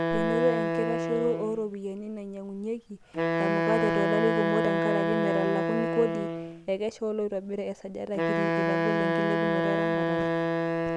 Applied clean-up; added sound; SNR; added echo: none; Wind instrument, woodwind instrument; -3 dB; none.